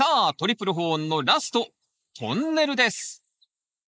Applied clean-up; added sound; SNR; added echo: neural mask model Resemble Enhance denoiser.